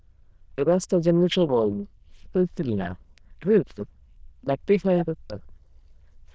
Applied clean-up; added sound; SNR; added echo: neural diffusion model UNIVERSE++.